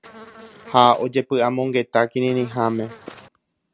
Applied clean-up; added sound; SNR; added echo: none; Buzz; 20 dB; none.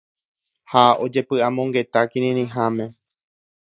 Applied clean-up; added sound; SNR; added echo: neural mask model Resemble Enhance denoiser.